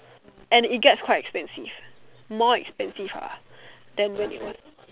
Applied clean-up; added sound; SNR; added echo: none; none; none; none.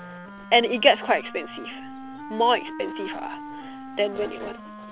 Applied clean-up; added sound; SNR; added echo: none; Wind instrument, woodwind instrument; 13 dB; none.